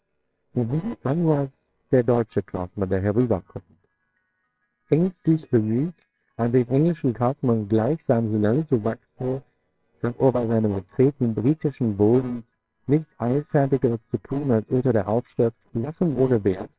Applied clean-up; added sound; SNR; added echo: neural separator model SepFormer WHAMR!.